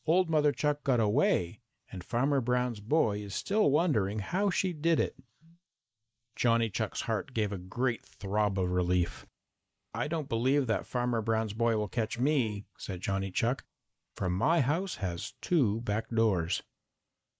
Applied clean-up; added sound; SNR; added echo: neural mask model Resemble Enhance denoiser.